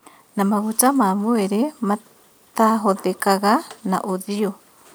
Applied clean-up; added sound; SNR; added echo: none; none; none; none.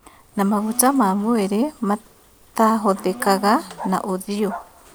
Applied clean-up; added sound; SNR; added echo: none; Domestic sounds, home sounds + Bark; 17 dB; none.